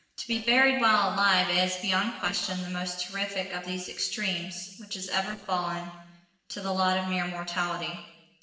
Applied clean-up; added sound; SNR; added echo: neural separator model SepFormer DNS4.